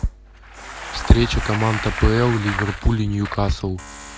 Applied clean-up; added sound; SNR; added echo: none; Tools + Bicycle; 11 dB; none.